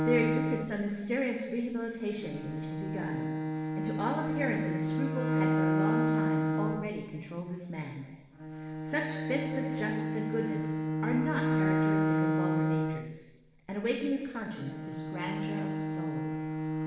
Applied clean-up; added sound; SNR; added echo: none; Bowed string instrument; -3 dB; reverberation time 1.2 s.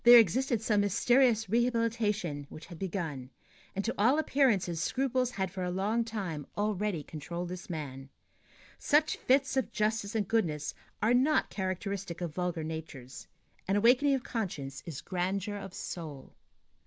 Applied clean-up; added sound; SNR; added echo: none; none; none; none.